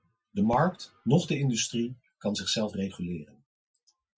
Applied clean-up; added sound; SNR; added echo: classical method Wiener filter.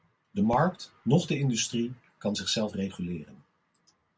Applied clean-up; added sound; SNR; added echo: none; Fireworks; 19 dB; none.